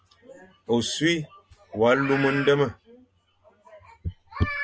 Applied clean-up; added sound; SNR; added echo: none; none; none; none.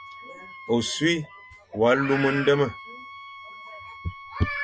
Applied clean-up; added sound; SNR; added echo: none; Wind instrument, woodwind instrument; 18 dB; none.